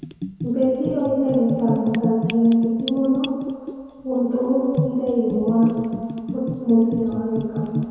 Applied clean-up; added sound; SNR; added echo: none; Bathtub (filling or washing) / Gurgling; 10 dB; reverberation time 2.2 s.